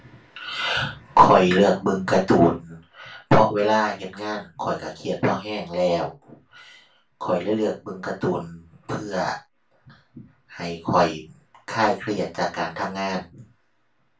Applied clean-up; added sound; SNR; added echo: none; none; none; reverberation time 0.2 s.